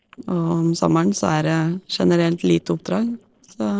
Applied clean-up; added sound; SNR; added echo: neural separator model SepFormer DNS4.